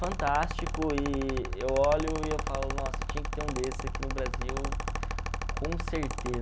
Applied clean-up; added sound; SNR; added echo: none; Mechanical fan; 0 dB; none.